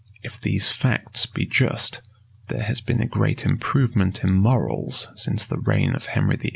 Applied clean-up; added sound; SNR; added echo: none; none; none; none.